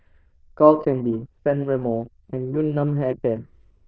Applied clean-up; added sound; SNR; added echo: neural diffusion model UNIVERSE++.